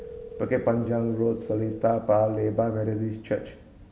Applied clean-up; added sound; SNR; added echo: none; Telephone; 16 dB; none.